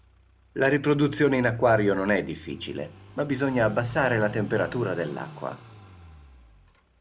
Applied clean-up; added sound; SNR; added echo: none; Car passing by / Idling; 19 dB; none.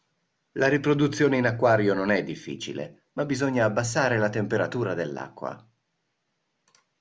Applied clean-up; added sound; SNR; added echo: none; none; none; none.